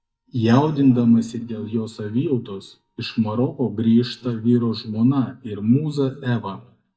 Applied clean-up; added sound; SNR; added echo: neural mask model DeepFilterNet 3.